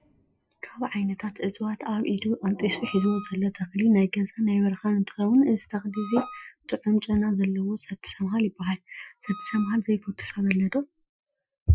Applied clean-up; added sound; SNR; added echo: classical method Wiener filter.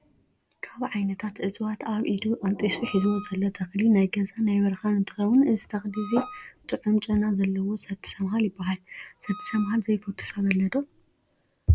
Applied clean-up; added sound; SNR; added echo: none; Wind instrument, woodwind instrument; 17 dB; none.